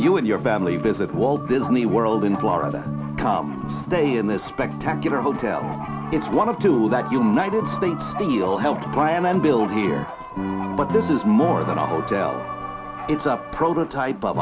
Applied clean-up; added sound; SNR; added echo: none; Bark; 20 dB; none.